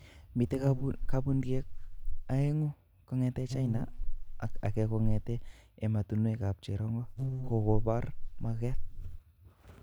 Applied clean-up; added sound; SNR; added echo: none; Buzz; -1 dB; none.